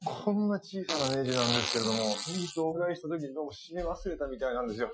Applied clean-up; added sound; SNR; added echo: classical method Wiener filter.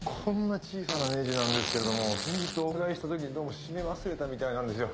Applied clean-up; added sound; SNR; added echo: none; Fart; 4 dB; none.